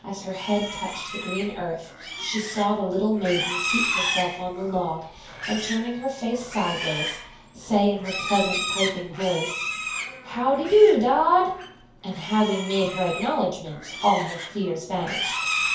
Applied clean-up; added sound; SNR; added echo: none; Livestock, farm animals, working animals; 7 dB; reverberation time 0.6 s.